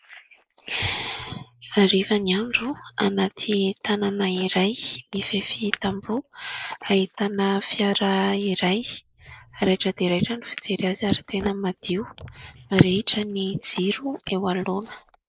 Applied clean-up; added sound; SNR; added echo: neural mask model Resemble Enhance denoiser.